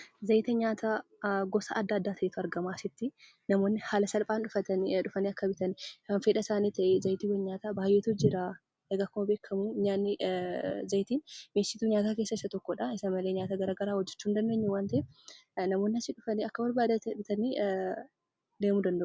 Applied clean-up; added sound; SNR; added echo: none; none; none; none.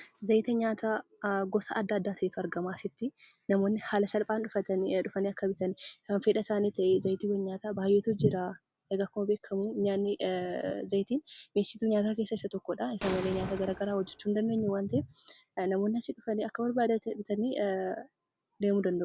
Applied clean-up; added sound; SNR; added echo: none; Explosion; 11 dB; none.